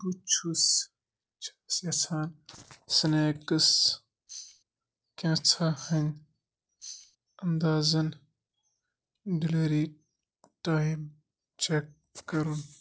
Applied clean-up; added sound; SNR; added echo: neural separator model SepFormer DNS4.